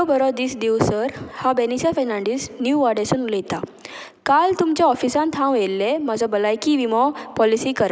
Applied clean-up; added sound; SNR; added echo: none; none; none; none.